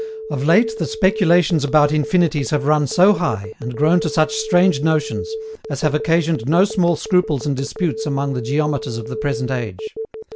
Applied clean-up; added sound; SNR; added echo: none; Telephone; 11 dB; none.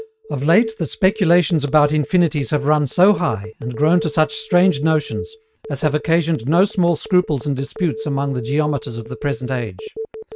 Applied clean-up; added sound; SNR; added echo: neural mask model RNNoise.